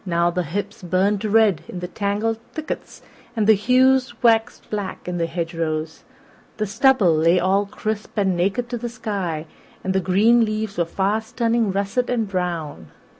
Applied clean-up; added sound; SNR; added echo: none; none; none; none.